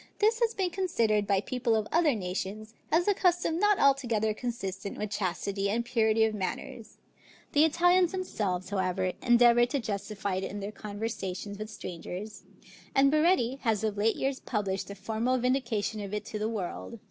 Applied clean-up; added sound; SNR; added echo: none; none; none; none.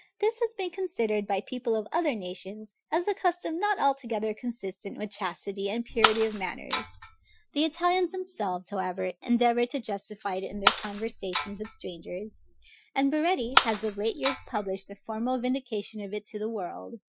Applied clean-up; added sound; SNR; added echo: classical method Wiener filter.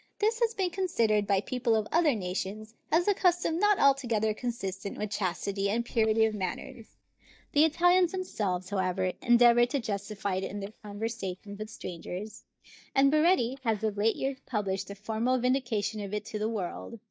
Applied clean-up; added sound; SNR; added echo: neural mask model DeepFilterNet 3.